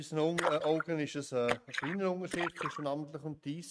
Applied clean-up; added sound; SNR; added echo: neural mask model RNNoise.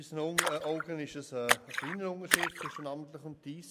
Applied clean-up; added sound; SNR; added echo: none; Splash, splatter; -3 dB; none.